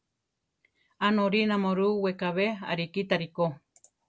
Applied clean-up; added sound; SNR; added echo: none; none; none; none.